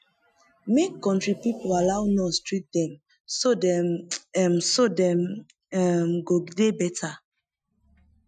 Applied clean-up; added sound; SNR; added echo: classical method Wiener filter.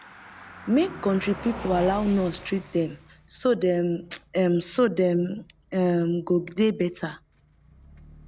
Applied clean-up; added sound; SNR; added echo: none; Car passing by; 18 dB; none.